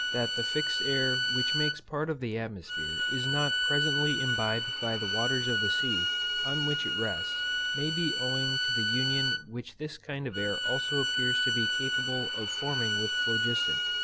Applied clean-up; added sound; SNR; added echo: none; Bowed string instrument; -4 dB; none.